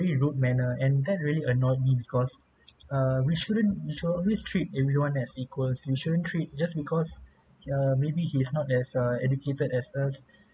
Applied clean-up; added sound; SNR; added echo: none; none; none; none.